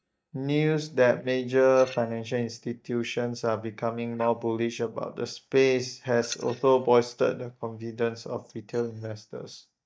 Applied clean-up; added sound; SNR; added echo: neural mask model DeepFilterNet 3.